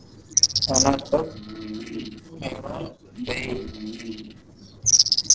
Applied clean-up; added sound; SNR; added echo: neural separator model SepFormer DNS4.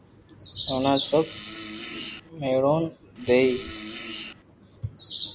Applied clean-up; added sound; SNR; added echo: none; Fart; 13 dB; none.